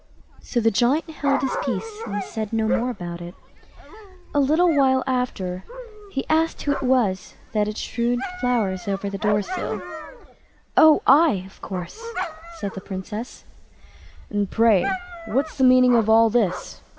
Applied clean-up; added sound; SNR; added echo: none; Dog; 11 dB; none.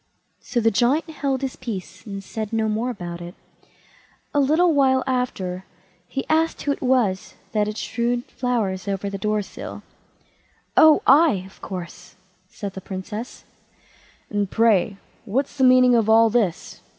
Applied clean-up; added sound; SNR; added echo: none; none; none; none.